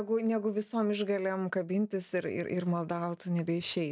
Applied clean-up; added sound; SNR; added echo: none; none; none; none.